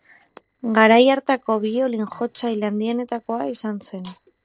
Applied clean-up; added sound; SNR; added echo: neural separator model SepFormer DNS4.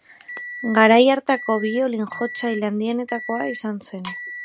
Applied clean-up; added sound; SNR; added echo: none; Microwave oven; 14 dB; none.